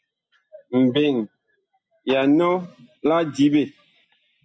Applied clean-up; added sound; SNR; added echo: none; none; none; none.